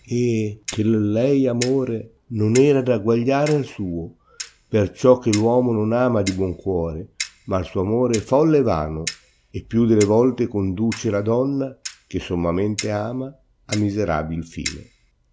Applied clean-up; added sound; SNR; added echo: none; Clock; 17 dB; none.